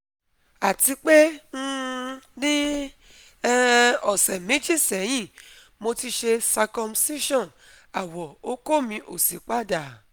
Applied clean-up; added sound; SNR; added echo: none; none; none; none.